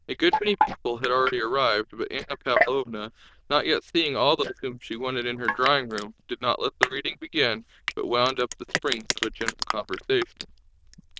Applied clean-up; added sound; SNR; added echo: neural diffusion model UNIVERSE++.